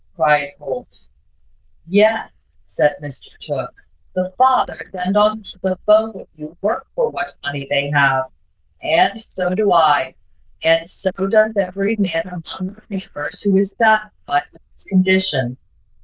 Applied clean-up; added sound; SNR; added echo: neural diffusion model UNIVERSE++.